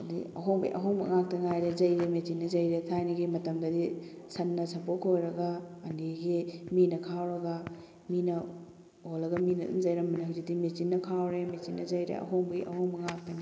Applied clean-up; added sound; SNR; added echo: none; none; none; none.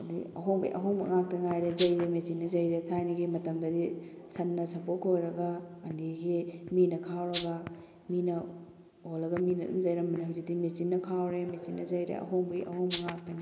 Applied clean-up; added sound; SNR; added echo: none; Rattle (instrument); -3 dB; none.